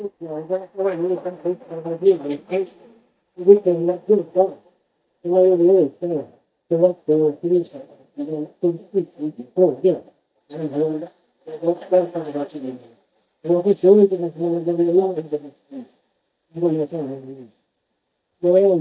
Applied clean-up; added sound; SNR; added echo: neural mask model DeepFilterNet 3.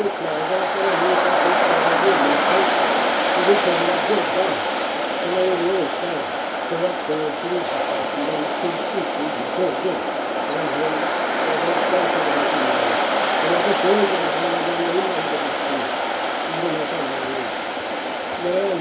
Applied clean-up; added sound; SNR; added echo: none; Waves, surf; -4 dB; reverberation time 0.2 s.